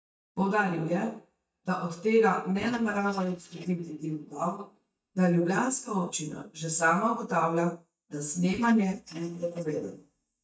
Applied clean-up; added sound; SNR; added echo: neural mask model DeepFilterNet 3.